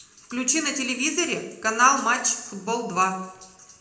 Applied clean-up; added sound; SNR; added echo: none; none; none; reverberation time 0.7 s.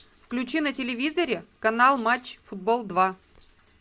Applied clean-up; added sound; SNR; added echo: none; none; none; none.